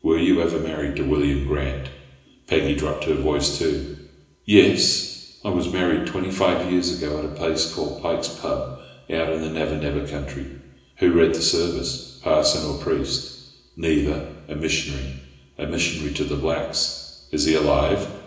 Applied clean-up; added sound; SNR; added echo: none; none; none; reverberation time 1.0 s.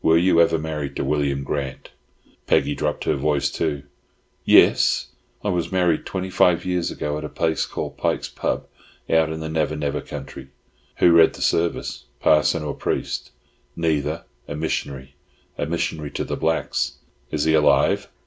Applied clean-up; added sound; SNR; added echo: none; none; none; none.